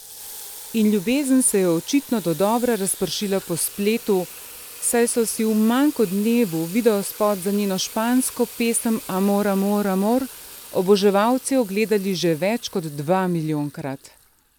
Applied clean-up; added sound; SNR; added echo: none; Sink (filling or washing) / Water tap, faucet; 18 dB; none.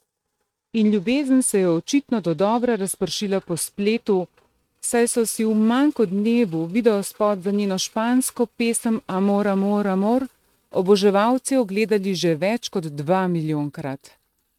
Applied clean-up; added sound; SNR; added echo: neural mask model RNNoise.